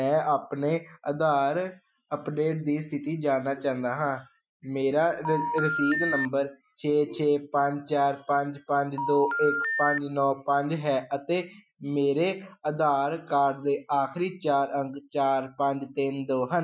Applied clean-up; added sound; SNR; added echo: classical method Wiener filter.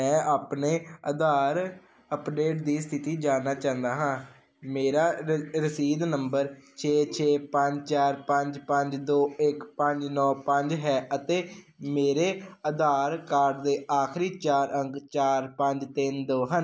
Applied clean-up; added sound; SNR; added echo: none; none; none; none.